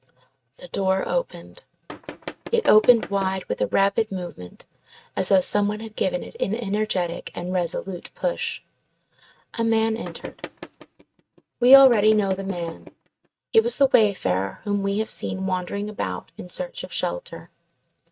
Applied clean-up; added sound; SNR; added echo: neural mask model RNNoise.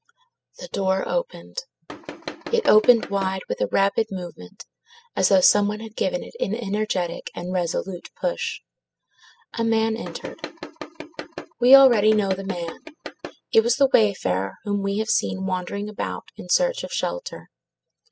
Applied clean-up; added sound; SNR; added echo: classical method spectral subtraction.